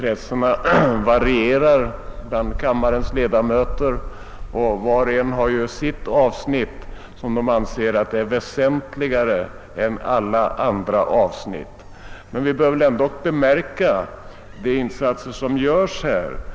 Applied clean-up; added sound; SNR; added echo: none; Gull, seagull; 12 dB; none.